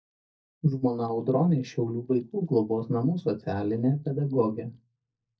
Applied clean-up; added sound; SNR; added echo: neural mask model DeepFilterNet 3.